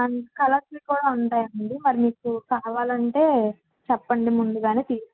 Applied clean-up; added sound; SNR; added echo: none; none; none; none.